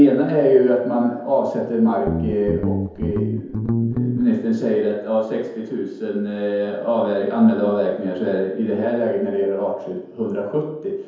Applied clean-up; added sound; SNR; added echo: none; Guitar; 3 dB; reverberation time 0.9 s.